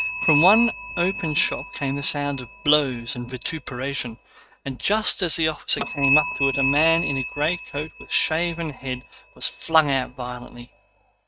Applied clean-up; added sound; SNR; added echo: neural mask model RNNoise.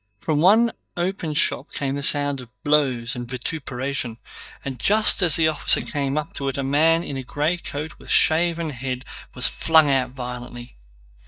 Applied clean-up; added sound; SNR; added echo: neural mask model DeepFilterNet 3.